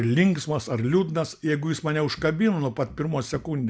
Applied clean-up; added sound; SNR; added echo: none; none; none; none.